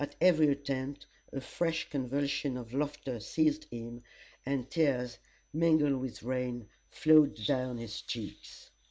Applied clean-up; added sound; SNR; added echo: none; none; none; none.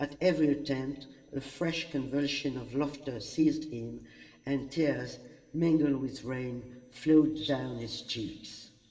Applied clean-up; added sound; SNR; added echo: none; none; none; reverberation time 2.3 s.